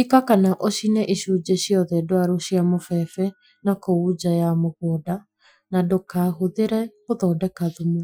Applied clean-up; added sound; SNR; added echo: classical method Wiener filter.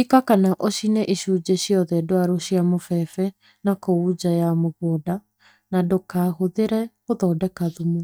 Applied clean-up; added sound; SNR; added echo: neural mask model DeepFilterNet 3.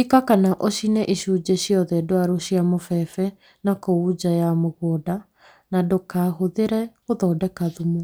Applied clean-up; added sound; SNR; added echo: none; none; none; none.